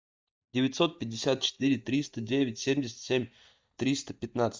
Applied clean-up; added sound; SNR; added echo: neural mask model DeepFilterNet 3.